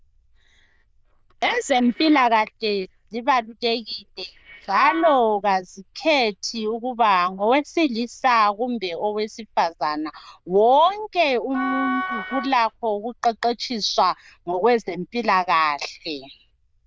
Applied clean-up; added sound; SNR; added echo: neural diffusion model UNIVERSE++.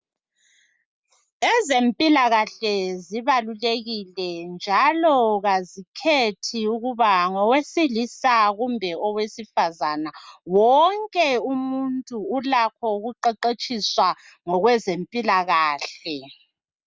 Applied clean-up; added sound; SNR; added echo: none; none; none; none.